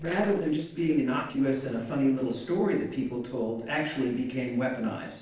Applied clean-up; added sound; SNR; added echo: neural separator model SepFormer DNS4.